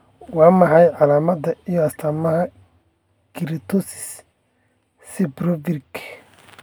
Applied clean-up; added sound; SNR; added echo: none; none; none; none.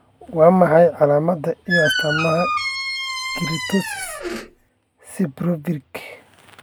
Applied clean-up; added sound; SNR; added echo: none; Squeak; 4 dB; none.